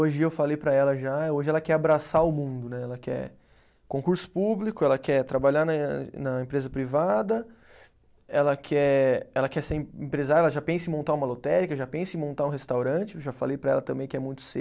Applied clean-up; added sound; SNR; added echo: none; none; none; none.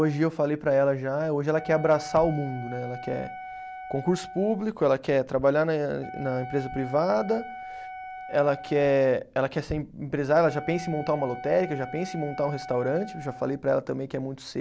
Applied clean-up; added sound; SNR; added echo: none; Wind instrument, woodwind instrument; 14 dB; none.